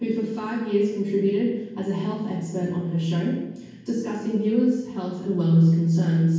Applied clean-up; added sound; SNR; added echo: none; none; none; reverberation time 1.2 s.